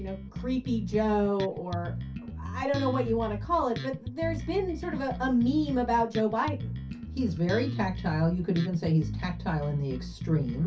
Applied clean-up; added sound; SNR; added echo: none; Bass guitar; 7 dB; reverberation time 0.3 s.